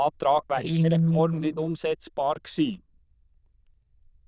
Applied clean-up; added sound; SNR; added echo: neural diffusion model UNIVERSE++.